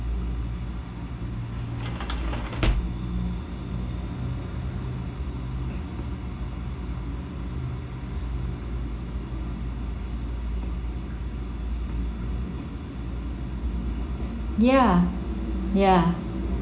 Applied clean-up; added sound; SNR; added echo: none; Sliding door / Slam; 5 dB; reverberation time 0.4 s.